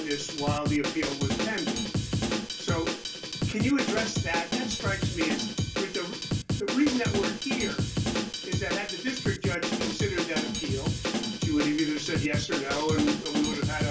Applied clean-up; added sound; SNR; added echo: none; Drum kit; -1 dB; reverberation time 0.2 s.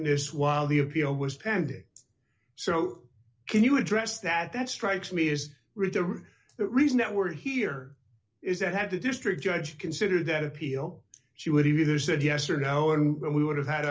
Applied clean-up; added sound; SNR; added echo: none; none; none; none.